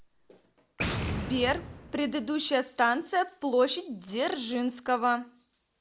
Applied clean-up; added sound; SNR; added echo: none; Boom; 9 dB; none.